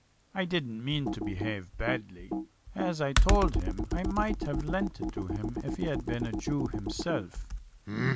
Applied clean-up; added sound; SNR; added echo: none; Computer keyboard; -1 dB; none.